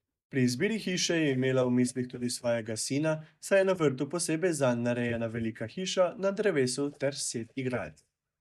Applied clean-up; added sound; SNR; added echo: neural mask model DeepFilterNet 3.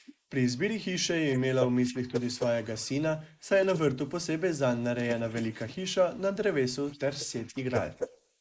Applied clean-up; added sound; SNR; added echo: neural mask model Resemble Enhance denoiser.